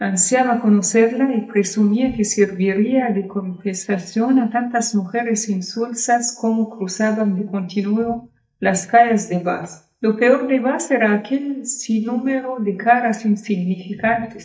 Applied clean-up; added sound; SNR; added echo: neural mask model DeepFilterNet 3.